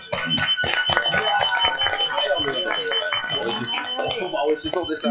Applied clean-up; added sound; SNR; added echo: classical method log-MMSE.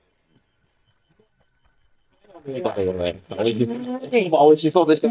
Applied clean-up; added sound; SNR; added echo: neural mask model DeepFilterNet 3.